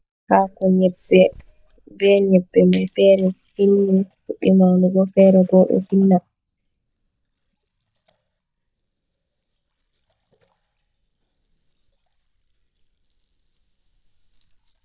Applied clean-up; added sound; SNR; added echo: neural mask model DeepFilterNet 3.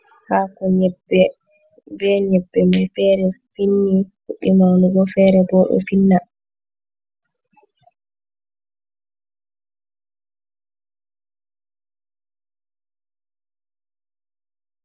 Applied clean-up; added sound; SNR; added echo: none; none; none; none.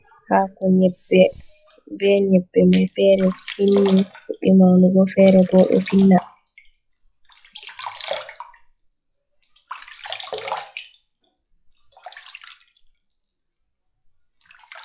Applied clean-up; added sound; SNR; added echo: classical method log-MMSE.